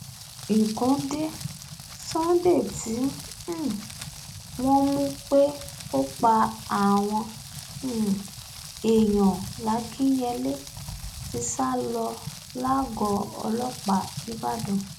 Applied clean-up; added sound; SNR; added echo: none; Rain; 13 dB; none.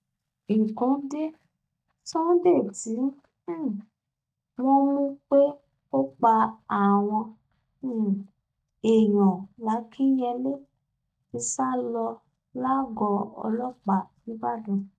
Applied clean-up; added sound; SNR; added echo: neural mask model DeepFilterNet 3.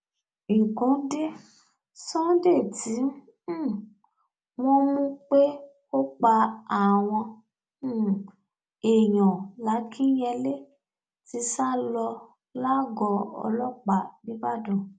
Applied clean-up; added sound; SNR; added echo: none; none; none; none.